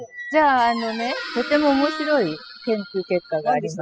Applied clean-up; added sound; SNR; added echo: classical method spectral subtraction.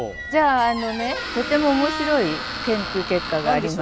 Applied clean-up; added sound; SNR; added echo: none; Squeak; 8 dB; none.